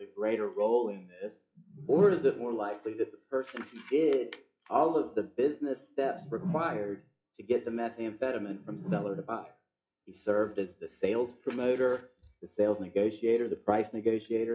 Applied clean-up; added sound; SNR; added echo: classical method WPE with log-MMSE.